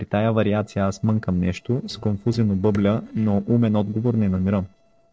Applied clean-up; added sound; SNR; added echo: neural separator model SepFormer DNS4.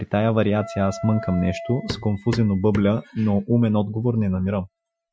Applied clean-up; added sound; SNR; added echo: classical method Wiener filter.